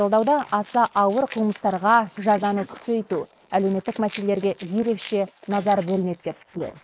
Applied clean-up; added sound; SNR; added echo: neural mask model Resemble Enhance denoiser.